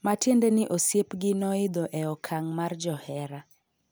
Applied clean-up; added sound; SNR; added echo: none; none; none; none.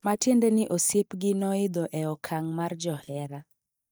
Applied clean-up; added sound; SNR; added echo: neural mask model DeepFilterNet 3.